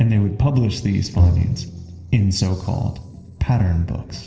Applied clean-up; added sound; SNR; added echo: neural separator model SepFormer DNS4.